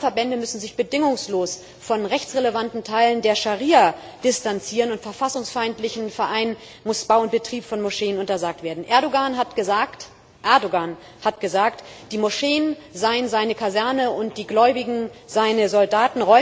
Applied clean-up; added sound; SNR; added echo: none; none; none; none.